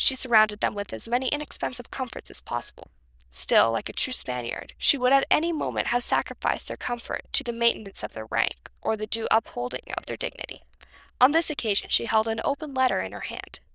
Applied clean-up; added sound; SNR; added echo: neural diffusion model UNIVERSE++.